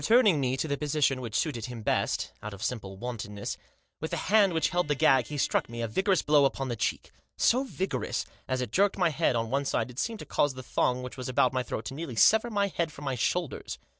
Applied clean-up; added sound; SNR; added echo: neural separator model SepFormer DNS4.